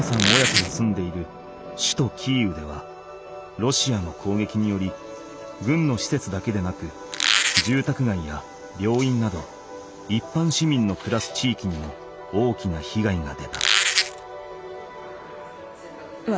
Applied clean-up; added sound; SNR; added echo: none; Squeak; -4 dB; none.